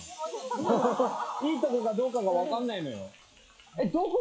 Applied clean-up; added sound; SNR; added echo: classical method WPE with log-MMSE.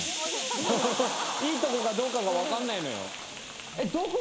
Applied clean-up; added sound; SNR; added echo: none; Hiss; 7 dB; reverberation time 0.9 s.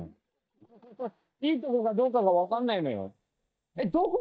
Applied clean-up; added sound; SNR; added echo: neural mask model DeepFilterNet 3.